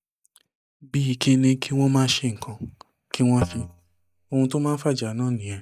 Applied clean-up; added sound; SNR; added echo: neural mask model DeepFilterNet 3.